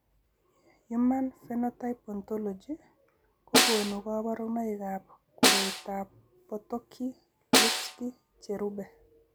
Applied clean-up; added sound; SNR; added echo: none; Snare drum; -5 dB; none.